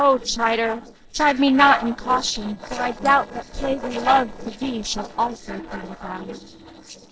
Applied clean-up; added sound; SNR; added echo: neural separator model SepFormer DNS4.